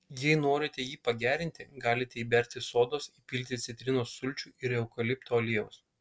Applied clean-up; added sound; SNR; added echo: none; none; none; none.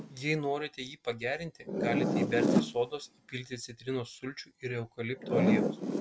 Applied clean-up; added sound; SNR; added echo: none; Zipper (clothing); -2 dB; none.